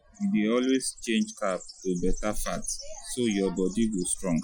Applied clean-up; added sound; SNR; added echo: classical method Wiener filter.